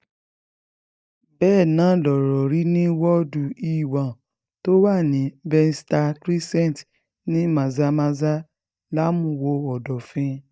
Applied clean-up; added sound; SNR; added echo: neural mask model DeepFilterNet 3.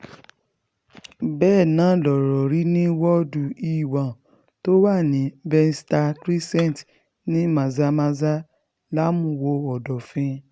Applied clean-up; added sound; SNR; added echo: none; Dishes, pots, and pans / Chink, clink; 19 dB; none.